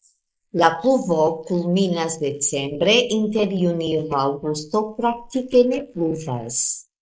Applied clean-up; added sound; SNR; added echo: neural mask model Resemble Enhance denoiser.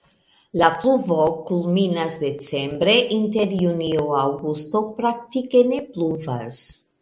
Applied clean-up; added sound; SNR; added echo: none; none; none; none.